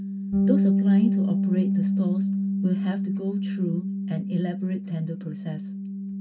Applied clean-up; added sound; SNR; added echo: none; Bass guitar; -4 dB; reverberation time 0.2 s.